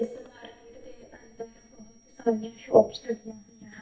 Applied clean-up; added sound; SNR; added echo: neural mask model DeepFilterNet 3.